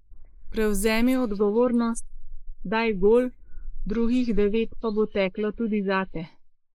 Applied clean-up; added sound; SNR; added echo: neural mask model Resemble Enhance denoiser.